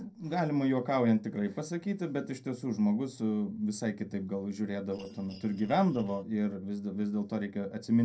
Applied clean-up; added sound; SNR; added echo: neural separator model SepFormer DNS4.